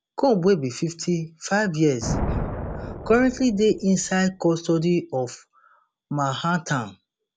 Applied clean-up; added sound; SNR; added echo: none; Thunder; 11 dB; none.